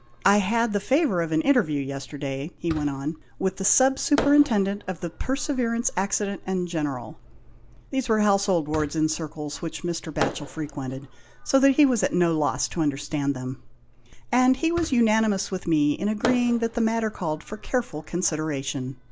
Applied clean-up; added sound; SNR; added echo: none; Fireworks; 16 dB; none.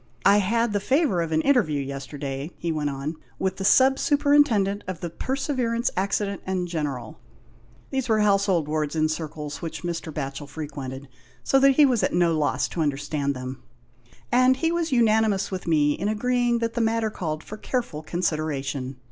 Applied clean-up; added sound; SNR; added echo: none; none; none; none.